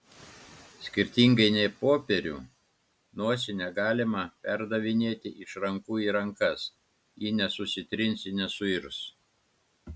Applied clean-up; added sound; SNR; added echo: none; none; none; none.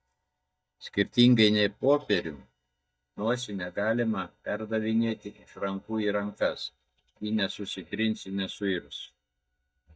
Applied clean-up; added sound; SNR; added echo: neural mask model DeepFilterNet 3.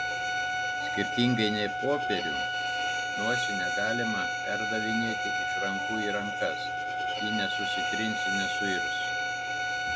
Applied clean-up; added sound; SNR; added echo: none; Bowed string instrument; -4 dB; none.